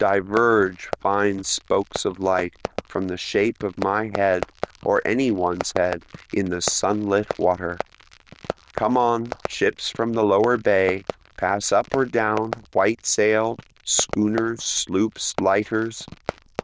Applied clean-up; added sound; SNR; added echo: neural diffusion model UNIVERSE++.